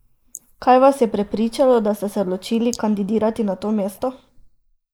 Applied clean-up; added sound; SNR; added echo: neural mask model Resemble Enhance denoiser.